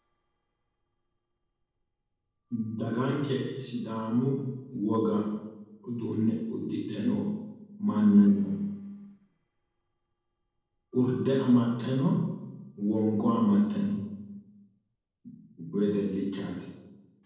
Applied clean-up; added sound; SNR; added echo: neural separator model SepFormer DNS4.